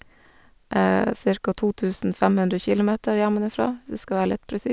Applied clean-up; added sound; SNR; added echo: none; none; none; none.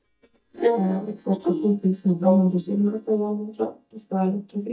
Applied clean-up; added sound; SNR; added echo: neural mask model DeepFilterNet 3.